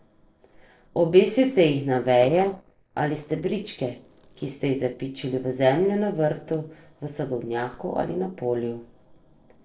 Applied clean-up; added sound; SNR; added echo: neural separator model SepFormer DNS4.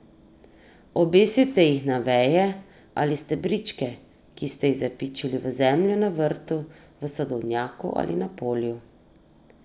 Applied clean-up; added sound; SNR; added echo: none; none; none; none.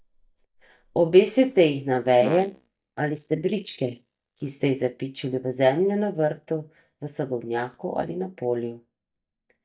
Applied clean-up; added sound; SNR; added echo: neural mask model DeepFilterNet 3.